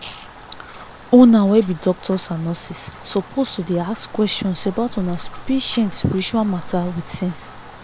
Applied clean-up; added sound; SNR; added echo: none; Rain; 15 dB; none.